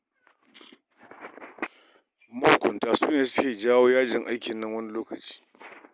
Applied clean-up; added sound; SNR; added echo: none; none; none; none.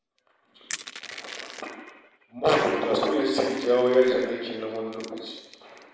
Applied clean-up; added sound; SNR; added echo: none; Crushing; 18 dB; reverberation time 1.2 s.